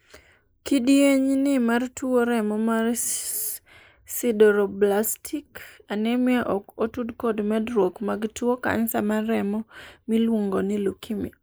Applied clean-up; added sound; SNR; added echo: neural mask model Resemble Enhance denoiser.